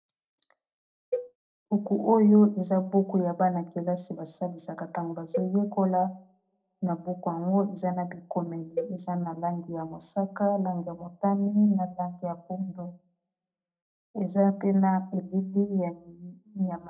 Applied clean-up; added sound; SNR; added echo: neural separator model SepFormer DNS4.